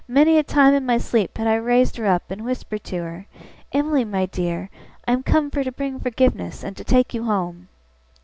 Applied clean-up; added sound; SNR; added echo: none; none; none; none.